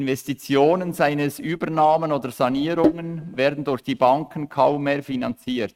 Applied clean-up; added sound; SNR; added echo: neural mask model RNNoise.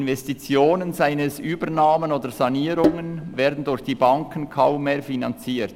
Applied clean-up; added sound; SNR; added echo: none; Sink (filling or washing); 11 dB; none.